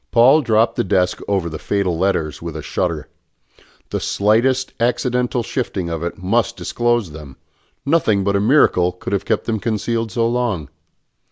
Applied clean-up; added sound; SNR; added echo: none; none; none; none.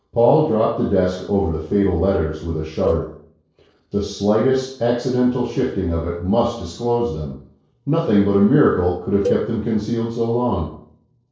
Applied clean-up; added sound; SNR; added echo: neural separator model SepFormer DNS4.